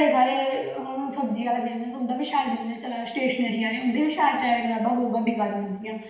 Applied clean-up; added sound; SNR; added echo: none; none; none; reverberation time 1.0 s.